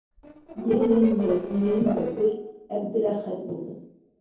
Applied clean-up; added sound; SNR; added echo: neural separator model SepFormer DNS4.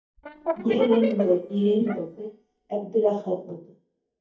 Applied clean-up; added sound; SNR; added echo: neural mask model DeepFilterNet 3.